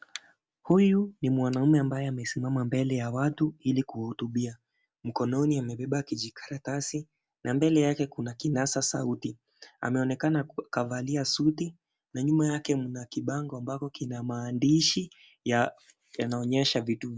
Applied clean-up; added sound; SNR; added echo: none; none; none; none.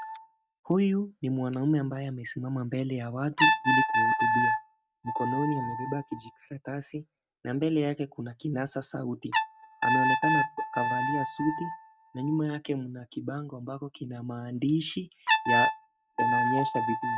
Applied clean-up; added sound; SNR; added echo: neural mask model RNNoise.